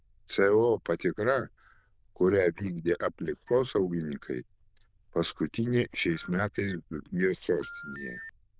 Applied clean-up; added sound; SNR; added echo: neural diffusion model UNIVERSE++.